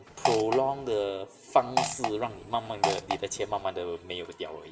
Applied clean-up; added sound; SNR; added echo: none; Fart; 2 dB; reverberation time 2.3 s.